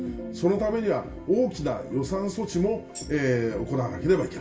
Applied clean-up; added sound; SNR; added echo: none; Tambourine; 19 dB; reverberation time 0.2 s.